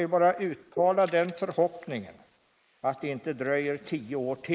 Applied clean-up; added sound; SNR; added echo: neural mask model Resemble Enhance denoiser.